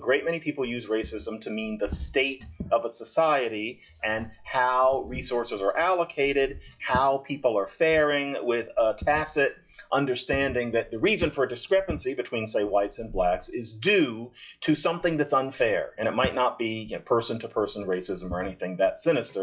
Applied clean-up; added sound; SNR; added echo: classical method log-MMSE.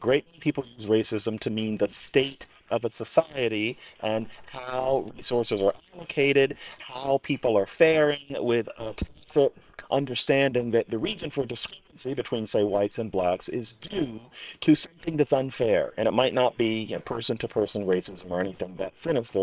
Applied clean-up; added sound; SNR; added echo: neural separator model SepFormer WHAM!.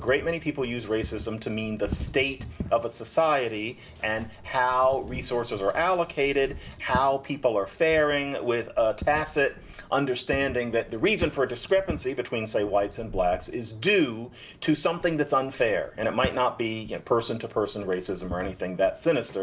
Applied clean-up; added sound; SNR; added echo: none; Fireworks + Cat; 15 dB; none.